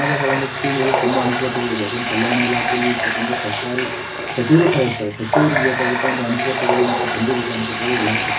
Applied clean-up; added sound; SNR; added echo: none; Water tap, faucet; 0 dB; reverberation time 0.4 s.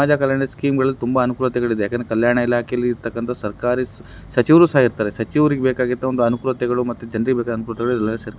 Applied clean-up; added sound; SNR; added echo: none; none; none; none.